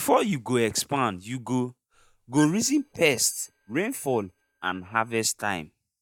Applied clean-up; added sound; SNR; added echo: neural mask model DeepFilterNet 3.